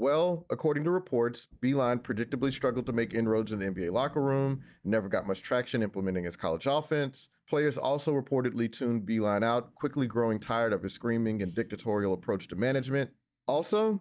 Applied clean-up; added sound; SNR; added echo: neural mask model DeepFilterNet 3.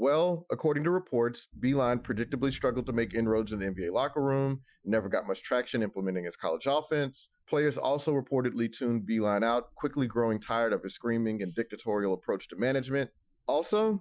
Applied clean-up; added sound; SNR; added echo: classical method Wiener filter.